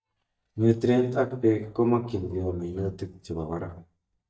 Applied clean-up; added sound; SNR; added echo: neural mask model DeepFilterNet 3.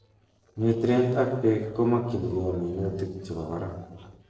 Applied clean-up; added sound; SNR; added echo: neural separator model SepFormer DNS4.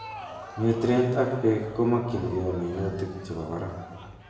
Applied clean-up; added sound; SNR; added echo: none; Crowd; 16 dB; reverberation time 1.2 s.